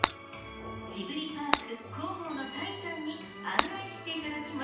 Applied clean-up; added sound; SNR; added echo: none; Shatter; -4 dB; reverberation time 0.9 s.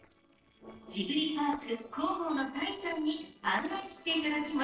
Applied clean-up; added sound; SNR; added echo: neural separator model SepFormer DNS4.